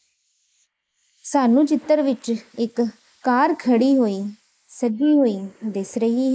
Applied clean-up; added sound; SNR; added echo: neural mask model Resemble Enhance denoiser.